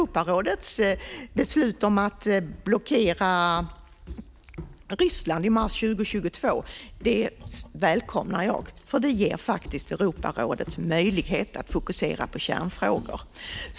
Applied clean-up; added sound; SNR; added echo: none; Walk, footsteps; 16 dB; none.